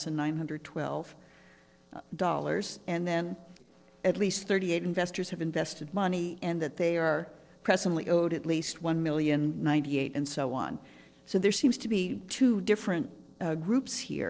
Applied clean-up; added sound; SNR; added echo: neural separator model SepFormer DNS4.